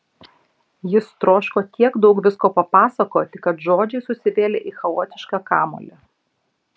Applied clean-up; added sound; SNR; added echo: none; none; none; none.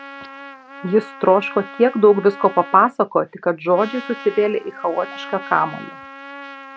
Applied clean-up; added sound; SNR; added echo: none; Trumpet; 17 dB; none.